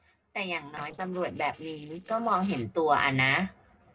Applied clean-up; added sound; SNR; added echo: neural separator model SepFormer DNS4.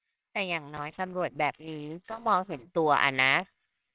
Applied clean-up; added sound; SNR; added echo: neural separator model SepFormer WHAMR!.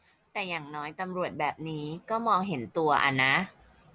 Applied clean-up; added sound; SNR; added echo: none; none; none; none.